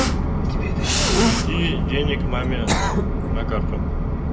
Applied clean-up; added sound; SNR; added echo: none; Cough; 6 dB; reverberation time 0.4 s.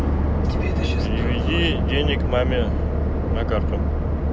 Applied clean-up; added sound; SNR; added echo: none; none; none; none.